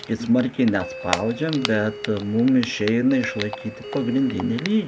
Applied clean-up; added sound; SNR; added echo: none; Typing + Doorbell; 11 dB; none.